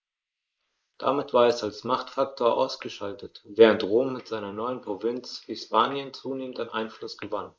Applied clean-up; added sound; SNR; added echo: neural mask model Resemble Enhance denoiser.